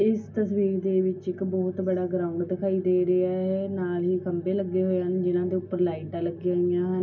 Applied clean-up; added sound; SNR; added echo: none; none; none; reverberation time 0.3 s.